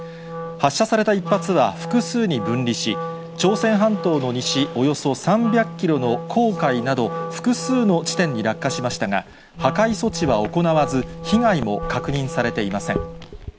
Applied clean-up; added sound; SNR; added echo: none; Wind instrument, woodwind instrument; 10 dB; none.